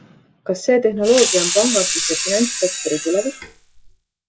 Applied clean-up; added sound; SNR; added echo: classical method log-MMSE.